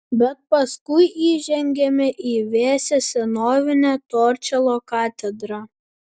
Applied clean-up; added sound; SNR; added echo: none; none; none; none.